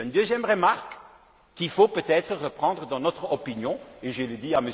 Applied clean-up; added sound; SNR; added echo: none; none; none; none.